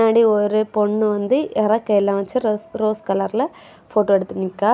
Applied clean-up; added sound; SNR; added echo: none; none; none; none.